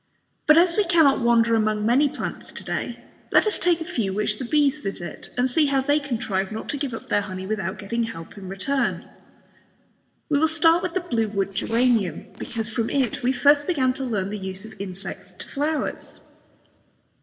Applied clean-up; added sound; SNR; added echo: neural separator model SepFormer DNS4.